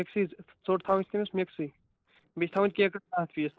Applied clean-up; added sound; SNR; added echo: neural separator model SepFormer DNS4.